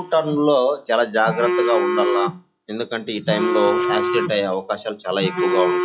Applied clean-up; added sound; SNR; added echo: classical method log-MMSE.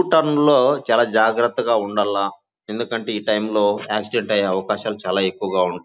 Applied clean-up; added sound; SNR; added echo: none; none; none; none.